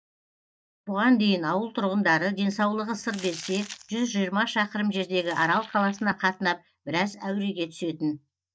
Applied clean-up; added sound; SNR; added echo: neural mask model DeepFilterNet 3.